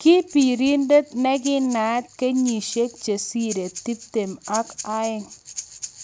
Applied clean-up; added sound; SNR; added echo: none; Breathing; 11 dB; none.